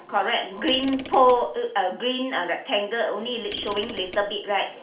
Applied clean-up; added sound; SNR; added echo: none; Mechanisms / Car; 16 dB; reverberation time 0.4 s.